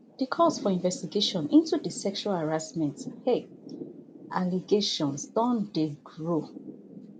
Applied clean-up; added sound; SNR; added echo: none; Thunder / Rain; 16 dB; none.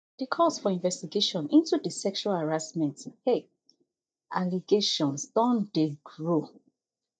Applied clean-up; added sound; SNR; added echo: neural mask model DeepFilterNet 3.